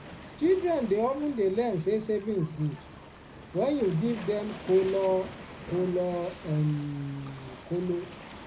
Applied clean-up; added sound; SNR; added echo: none; Waves, surf; 15 dB; reverberation time 0.4 s.